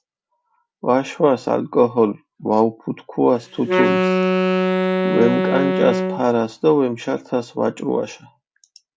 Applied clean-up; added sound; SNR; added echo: none; Wind instrument, woodwind instrument; -1 dB; none.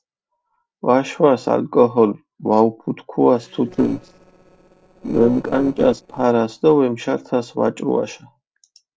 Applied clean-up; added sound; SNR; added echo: neural separator model SepFormer DNS4.